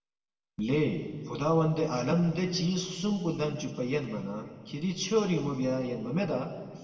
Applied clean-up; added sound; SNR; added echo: none; none; none; reverberation time 1.9 s.